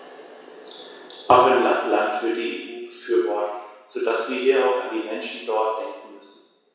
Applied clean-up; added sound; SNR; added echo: none; none; none; reverberation time 1.1 s.